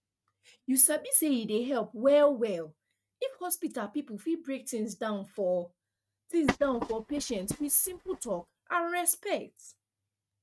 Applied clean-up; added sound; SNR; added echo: neural mask model RNNoise.